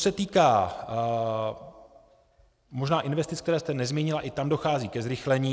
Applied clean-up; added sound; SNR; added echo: none; none; none; none.